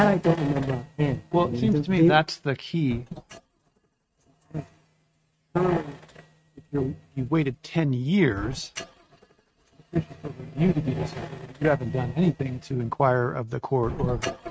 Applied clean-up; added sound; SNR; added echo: neural mask model RNNoise.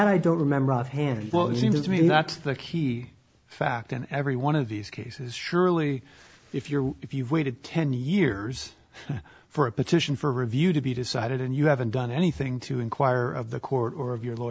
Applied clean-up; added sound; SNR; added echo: none; none; none; none.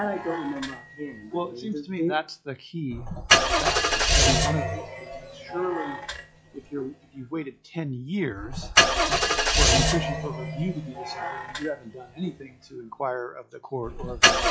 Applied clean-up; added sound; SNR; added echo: classical method log-MMSE.